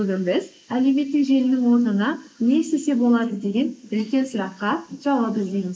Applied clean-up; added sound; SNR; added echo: neural mask model Resemble Enhance denoiser.